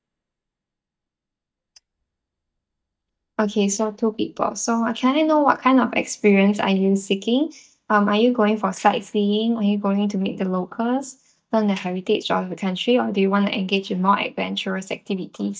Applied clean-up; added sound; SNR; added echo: neural mask model DeepFilterNet 3.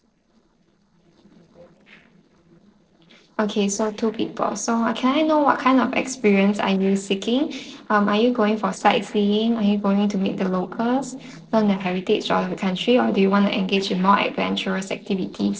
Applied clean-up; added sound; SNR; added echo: neural separator model SepFormer DNS4.